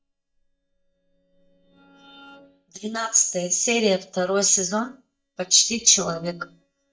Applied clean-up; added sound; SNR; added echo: neural mask model DeepFilterNet 3.